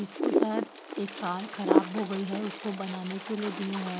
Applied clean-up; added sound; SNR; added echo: none; Wind; -3 dB; none.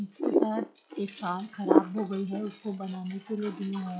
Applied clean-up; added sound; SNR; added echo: classical method log-MMSE.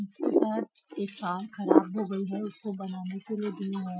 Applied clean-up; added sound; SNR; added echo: classical method Wiener filter.